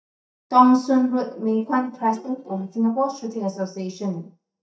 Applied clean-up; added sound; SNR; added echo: neural mask model DeepFilterNet 3.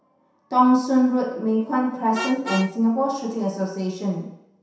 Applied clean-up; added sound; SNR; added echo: none; Vehicle horn, car horn, honking; 15 dB; reverberation time 0.7 s.